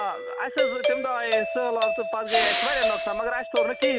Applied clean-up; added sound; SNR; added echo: none; Respiratory sounds + Doorbell; -3 dB; none.